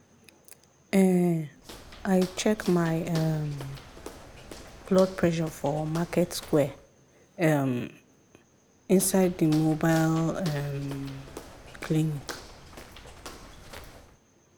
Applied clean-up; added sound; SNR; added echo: none; Walk, footsteps; 18 dB; none.